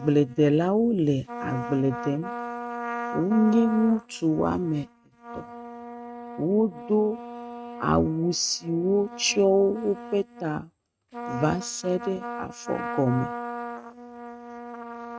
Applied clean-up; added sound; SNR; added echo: neural mask model RNNoise.